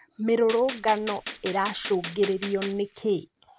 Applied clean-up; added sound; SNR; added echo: none; Gunshot, gunfire; 12 dB; none.